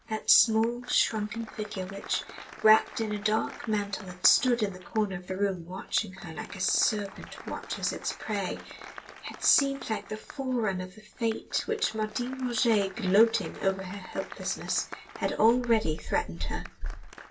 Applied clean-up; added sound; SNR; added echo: none; Applause; 17 dB; reverberation time 0.2 s.